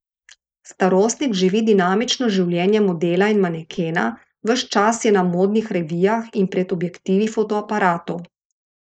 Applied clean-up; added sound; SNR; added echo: neural mask model Resemble Enhance denoiser.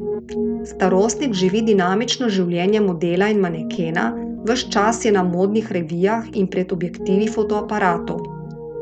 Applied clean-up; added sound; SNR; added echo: none; Piano; 9 dB; none.